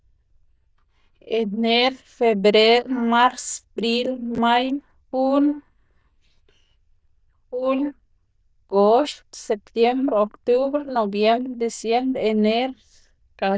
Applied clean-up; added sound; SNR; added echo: neural diffusion model UNIVERSE++.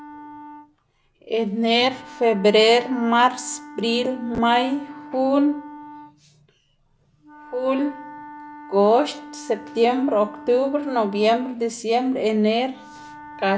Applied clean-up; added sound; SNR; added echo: none; Wind instrument, woodwind instrument; 18 dB; none.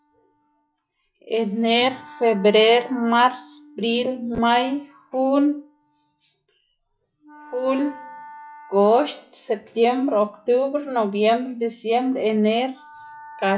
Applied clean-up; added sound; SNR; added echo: classical method log-MMSE.